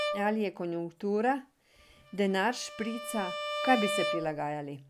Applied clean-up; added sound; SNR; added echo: none; Bowed string instrument; 6 dB; none.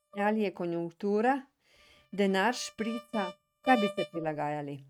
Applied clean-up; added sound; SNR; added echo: neural mask model RNNoise.